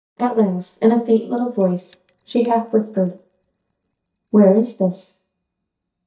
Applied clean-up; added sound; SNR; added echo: neural mask model DeepFilterNet 3.